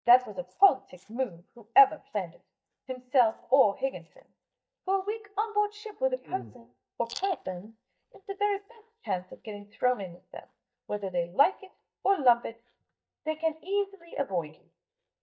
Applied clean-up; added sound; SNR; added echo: neural mask model DeepFilterNet 3.